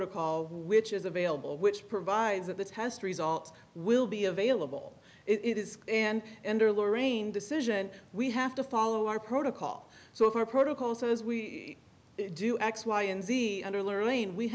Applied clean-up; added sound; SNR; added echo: none; none; none; none.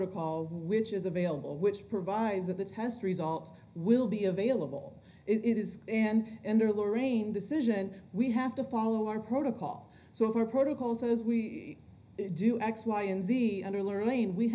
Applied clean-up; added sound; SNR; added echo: none; none; none; reverberation time 0.5 s.